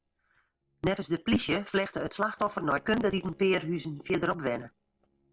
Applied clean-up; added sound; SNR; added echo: neural separator model SepFormer DNS4.